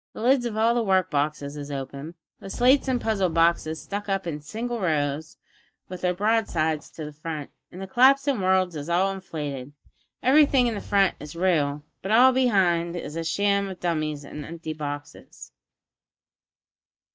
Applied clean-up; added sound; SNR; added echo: neural mask model DeepFilterNet 3.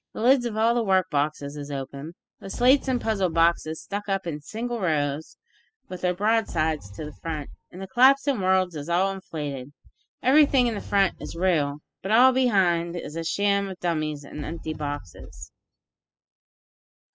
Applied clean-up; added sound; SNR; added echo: classical method spectral subtraction.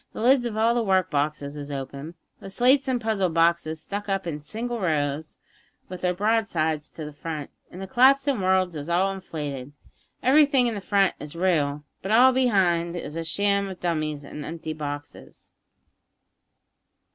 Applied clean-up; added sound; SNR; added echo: none; none; none; none.